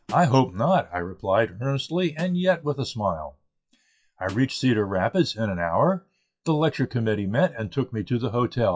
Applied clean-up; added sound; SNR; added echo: classical method WPE with log-MMSE.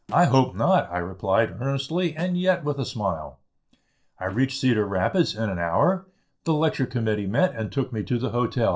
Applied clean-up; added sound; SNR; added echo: neural separator model SepFormer DNS4.